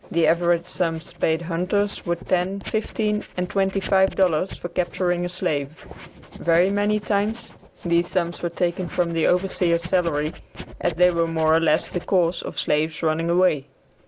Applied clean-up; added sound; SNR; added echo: none; Writing; 17 dB; none.